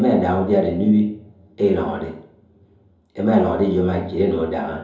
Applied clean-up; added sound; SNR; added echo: none; none; none; reverberation time 2.6 s.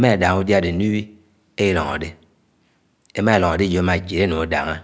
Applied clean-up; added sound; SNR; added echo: none; none; none; none.